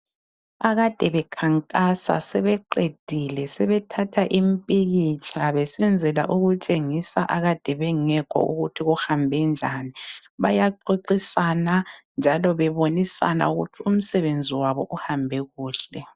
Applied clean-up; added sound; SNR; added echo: none; none; none; none.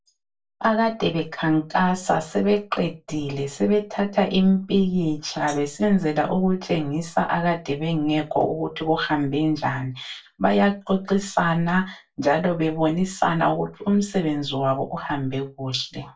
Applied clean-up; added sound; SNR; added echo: none; Hi-hat; 20 dB; reverberation time 0.2 s.